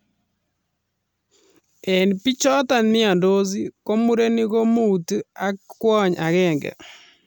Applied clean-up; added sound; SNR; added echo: none; none; none; none.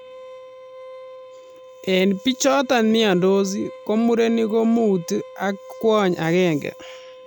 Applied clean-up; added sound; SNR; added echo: none; Bowed string instrument; 19 dB; none.